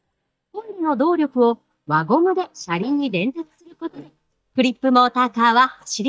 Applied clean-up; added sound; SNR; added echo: neural mask model DeepFilterNet 3.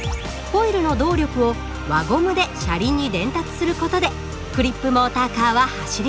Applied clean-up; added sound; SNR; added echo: none; none; none; none.